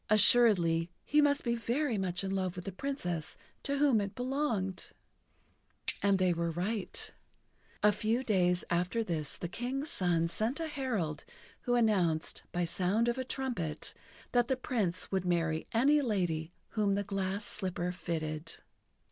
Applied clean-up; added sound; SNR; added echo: none; Bicycle bell; -1 dB; none.